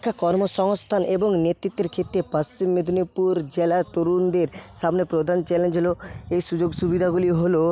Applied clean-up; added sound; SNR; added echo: none; none; none; none.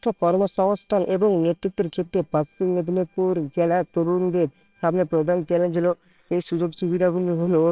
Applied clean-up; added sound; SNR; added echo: neural separator model SepFormer WHAMR!.